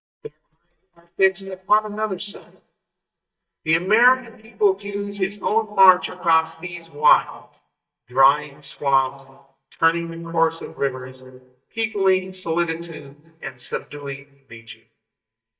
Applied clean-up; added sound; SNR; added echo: neural mask model DeepFilterNet 3.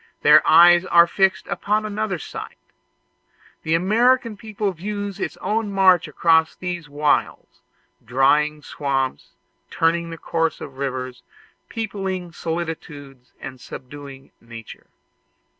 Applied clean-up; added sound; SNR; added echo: none; none; none; none.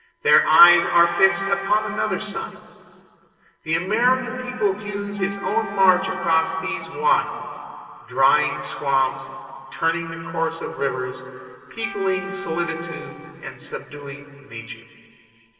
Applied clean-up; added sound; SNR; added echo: neural separator model SepFormer DNS4.